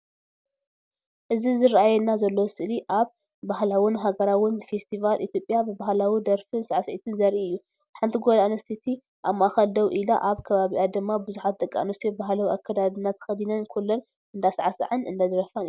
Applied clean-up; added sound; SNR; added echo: none; none; none; none.